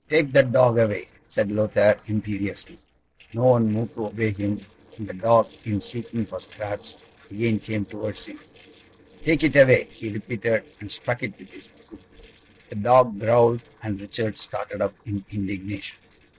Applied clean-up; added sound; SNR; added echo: neural separator model SepFormer DNS4.